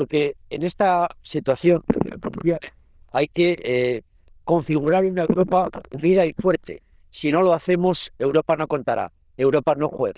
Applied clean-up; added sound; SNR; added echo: neural diffusion model UNIVERSE++.